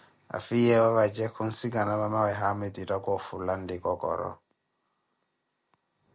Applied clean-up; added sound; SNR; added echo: none; none; none; none.